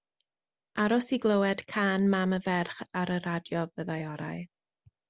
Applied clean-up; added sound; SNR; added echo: none; none; none; none.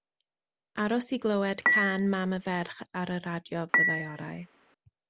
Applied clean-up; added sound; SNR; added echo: none; Dishes, pots, and pans / Chink, clink; -2 dB; none.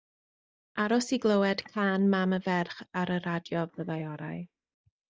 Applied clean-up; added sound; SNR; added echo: neural mask model DeepFilterNet 3.